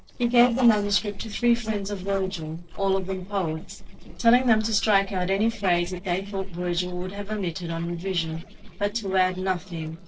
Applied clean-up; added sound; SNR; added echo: neural separator model SepFormer DNS4.